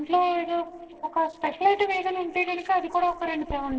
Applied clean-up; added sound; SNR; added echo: neural separator model SepFormer DNS4.